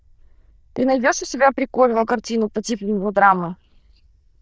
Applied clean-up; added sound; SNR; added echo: neural diffusion model UNIVERSE++.